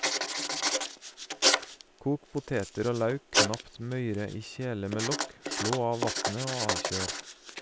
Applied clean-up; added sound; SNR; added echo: none; Writing; -5 dB; none.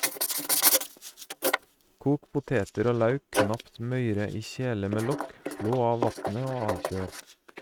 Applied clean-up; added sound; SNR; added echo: neural mask model RNNoise.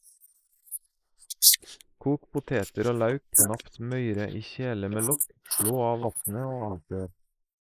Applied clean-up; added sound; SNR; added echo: neural mask model Resemble Enhance denoiser.